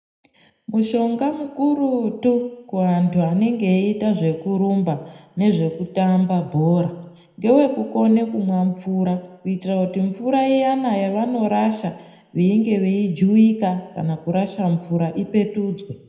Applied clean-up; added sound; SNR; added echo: none; none; none; reverberation time 0.8 s.